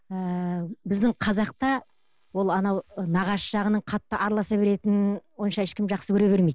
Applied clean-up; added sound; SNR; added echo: neural mask model Resemble Enhance denoiser.